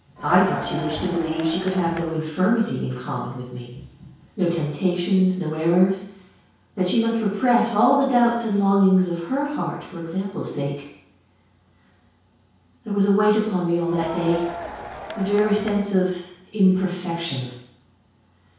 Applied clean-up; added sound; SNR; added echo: none; Crowd; 11 dB; reverberation time 0.6 s.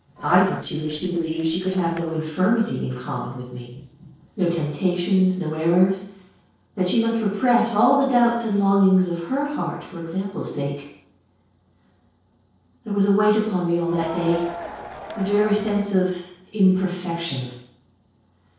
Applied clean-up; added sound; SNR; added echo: neural separator model SepFormer DNS4.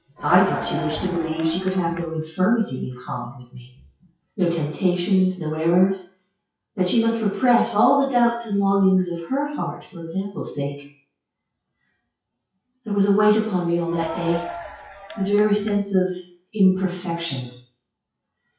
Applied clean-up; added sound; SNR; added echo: classical method WPE with log-MMSE.